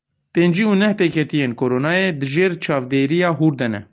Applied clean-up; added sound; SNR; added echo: none; none; none; none.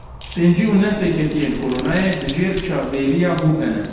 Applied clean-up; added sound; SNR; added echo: none; Keys jangling; 16 dB; reverberation time 1.1 s.